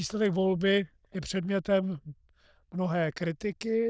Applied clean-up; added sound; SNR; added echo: neural diffusion model UNIVERSE++.